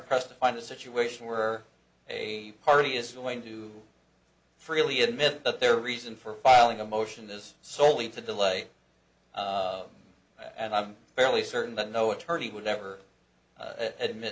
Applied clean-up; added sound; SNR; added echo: none; none; none; none.